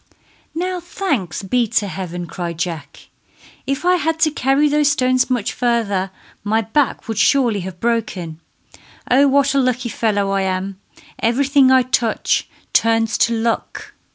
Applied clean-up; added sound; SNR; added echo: none; none; none; none.